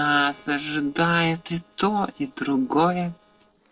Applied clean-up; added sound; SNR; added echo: neural separator model SepFormer DNS4.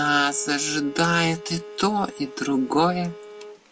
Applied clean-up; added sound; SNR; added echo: none; Bowed string instrument; 15 dB; none.